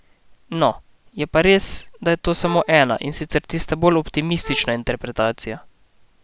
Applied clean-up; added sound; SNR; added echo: none; Wind instrument, woodwind instrument; 17 dB; none.